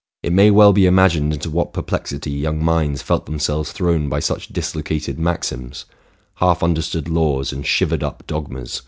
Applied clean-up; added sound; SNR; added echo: none; none; none; none.